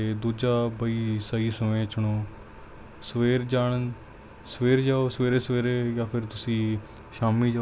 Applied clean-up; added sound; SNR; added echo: none; none; none; none.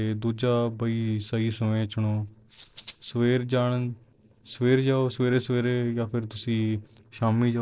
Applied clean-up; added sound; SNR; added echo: neural separator model SepFormer DNS4.